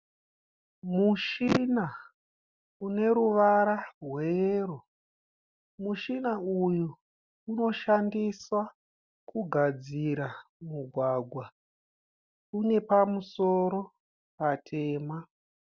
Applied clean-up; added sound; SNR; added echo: none; none; none; none.